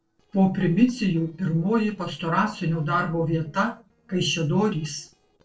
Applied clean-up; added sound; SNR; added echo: neural separator model SepFormer DNS4.